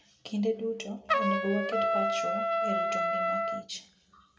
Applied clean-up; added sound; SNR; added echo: none; Trumpet; -4 dB; reverberation time 1.3 s.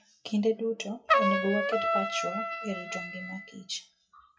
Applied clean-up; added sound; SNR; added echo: classical method WPE with log-MMSE.